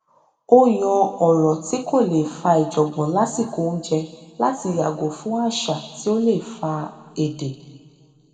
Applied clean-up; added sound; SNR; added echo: none; none; none; reverberation time 1.8 s.